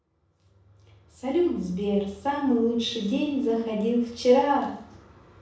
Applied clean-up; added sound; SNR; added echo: none; none; none; reverberation time 0.7 s.